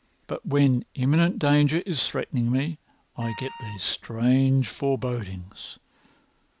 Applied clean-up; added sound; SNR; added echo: none; Wind instrument, woodwind instrument; 17 dB; none.